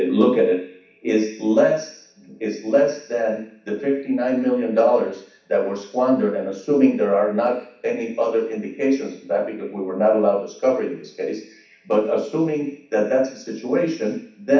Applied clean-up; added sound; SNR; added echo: none; none; none; reverberation time 0.7 s.